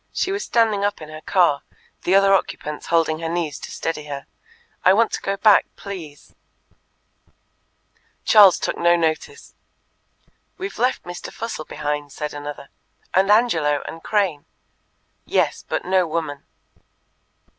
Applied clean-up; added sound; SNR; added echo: none; none; none; none.